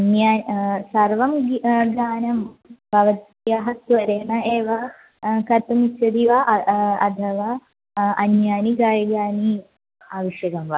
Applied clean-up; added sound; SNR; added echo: none; none; none; none.